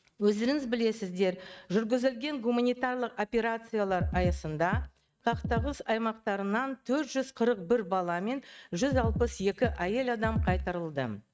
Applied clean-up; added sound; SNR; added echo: neural mask model RNNoise.